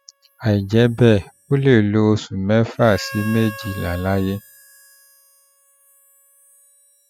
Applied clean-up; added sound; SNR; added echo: classical method spectral subtraction.